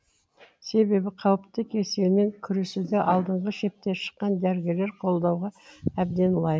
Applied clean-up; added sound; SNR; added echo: none; none; none; none.